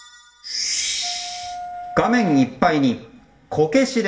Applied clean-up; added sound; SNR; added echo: none; Wind instrument, woodwind instrument; 12 dB; reverberation time 0.6 s.